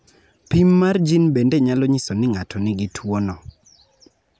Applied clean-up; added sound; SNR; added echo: none; none; none; none.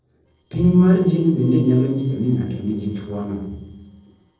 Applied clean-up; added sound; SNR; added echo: neural separator model SepFormer DNS4.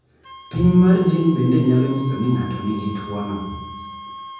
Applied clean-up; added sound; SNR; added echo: none; Wind instrument, woodwind instrument; 17 dB; reverberation time 1.1 s.